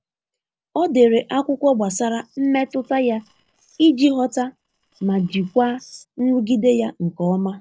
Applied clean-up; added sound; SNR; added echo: neural separator model SepFormer DNS4.